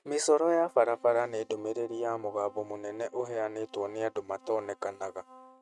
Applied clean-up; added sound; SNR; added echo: neural mask model RNNoise.